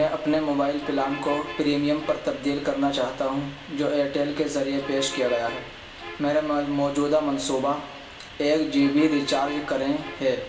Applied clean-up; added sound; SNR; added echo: none; Bus; 15 dB; reverberation time 0.3 s.